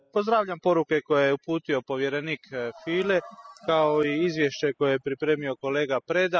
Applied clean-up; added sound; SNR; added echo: classical method spectral subtraction.